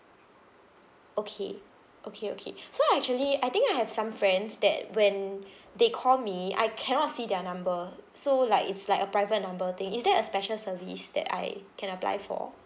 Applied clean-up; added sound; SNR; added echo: none; none; none; none.